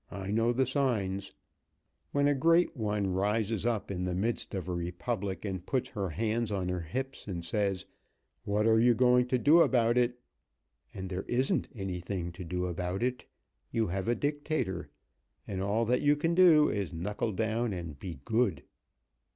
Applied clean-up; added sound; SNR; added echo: none; none; none; none.